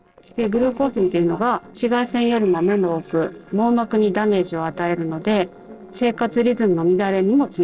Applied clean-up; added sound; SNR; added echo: neural separator model SepFormer DNS4.